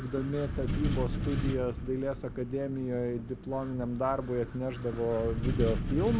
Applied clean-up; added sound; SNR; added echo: none; Wind; 3 dB; none.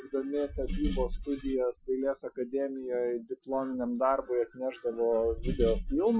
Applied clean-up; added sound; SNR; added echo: classical method Wiener filter.